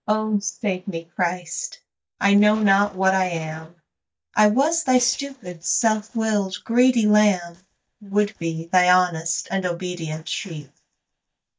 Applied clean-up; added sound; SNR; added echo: neural mask model DeepFilterNet 3.